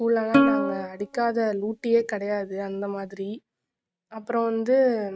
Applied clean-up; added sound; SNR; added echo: neural mask model RNNoise.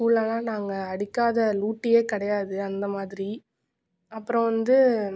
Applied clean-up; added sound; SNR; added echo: none; none; none; none.